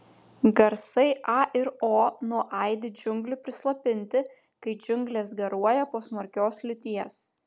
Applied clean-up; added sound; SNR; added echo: none; none; none; none.